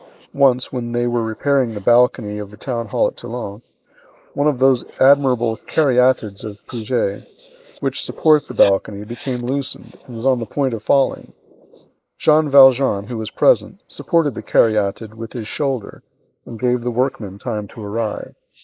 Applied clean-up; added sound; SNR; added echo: neural mask model Resemble Enhance denoiser.